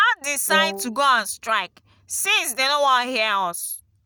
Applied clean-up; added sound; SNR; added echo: none; Wind instrument, woodwind instrument; 7 dB; none.